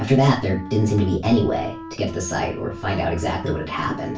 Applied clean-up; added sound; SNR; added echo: none; Wind instrument, woodwind instrument; 15 dB; reverberation time 0.3 s.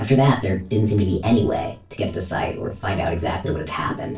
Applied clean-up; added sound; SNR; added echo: neural separator model SepFormer DNS4.